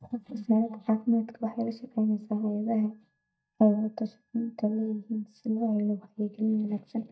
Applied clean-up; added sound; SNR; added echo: neural mask model DeepFilterNet 3.